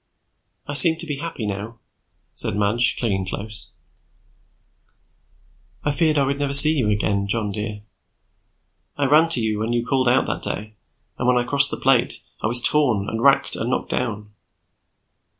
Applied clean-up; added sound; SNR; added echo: none; none; none; none.